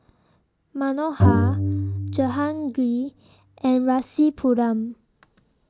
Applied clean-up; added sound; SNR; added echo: none; Bowed string instrument; 1 dB; none.